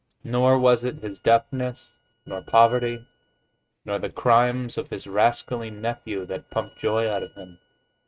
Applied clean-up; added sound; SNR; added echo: neural mask model RNNoise.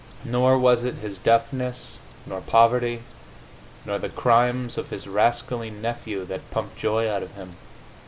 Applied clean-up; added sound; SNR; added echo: none; none; none; none.